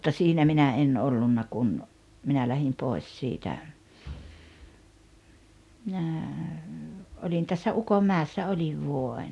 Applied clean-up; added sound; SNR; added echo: none; none; none; none.